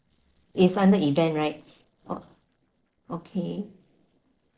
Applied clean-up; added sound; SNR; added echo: neural separator model SepFormer DNS4.